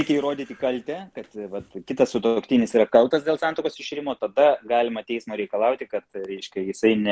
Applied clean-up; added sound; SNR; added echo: none; none; none; none.